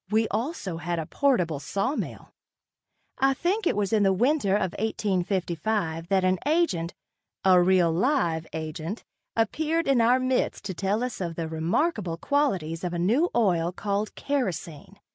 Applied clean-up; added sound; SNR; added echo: none; none; none; none.